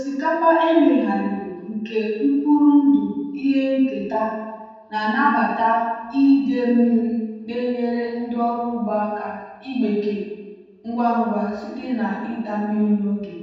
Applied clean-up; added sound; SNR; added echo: none; none; none; reverberation time 1.2 s.